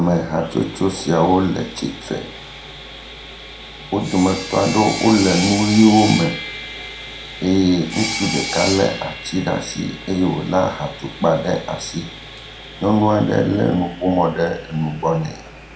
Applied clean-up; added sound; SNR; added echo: none; Sawing; 11 dB; reverberation time 0.4 s.